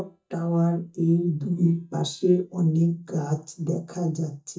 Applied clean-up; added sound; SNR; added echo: neural mask model DeepFilterNet 3.